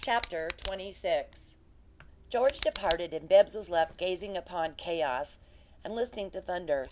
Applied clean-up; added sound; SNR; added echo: none; Tick; 16 dB; none.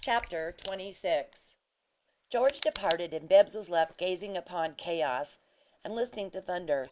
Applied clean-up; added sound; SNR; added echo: neural mask model Resemble Enhance denoiser.